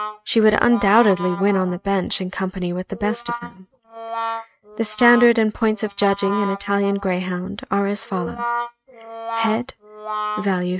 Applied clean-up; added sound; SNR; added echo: neural mask model RNNoise.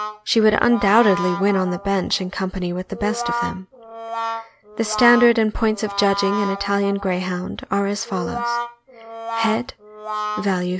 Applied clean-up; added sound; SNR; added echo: none; Brass instrument; 8 dB; none.